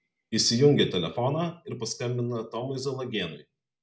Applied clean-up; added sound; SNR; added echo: none; none; none; none.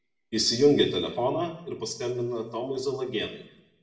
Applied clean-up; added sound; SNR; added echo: none; none; none; reverberation time 0.7 s.